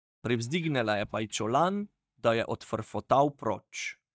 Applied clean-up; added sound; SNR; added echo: neural mask model DeepFilterNet 3.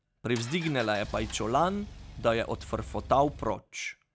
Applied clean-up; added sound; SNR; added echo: none; Engine; 13 dB; none.